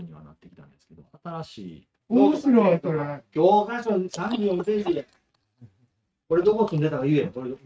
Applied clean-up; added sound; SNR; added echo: neural mask model RNNoise.